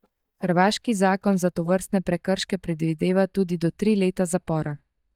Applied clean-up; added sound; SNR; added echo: neural mask model DeepFilterNet 3.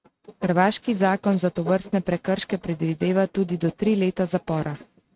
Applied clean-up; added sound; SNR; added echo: neural mask model RNNoise.